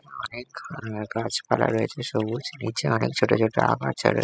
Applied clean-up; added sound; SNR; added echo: classical method spectral subtraction.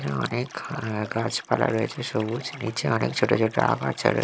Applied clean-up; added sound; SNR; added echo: none; Liquid; 19 dB; none.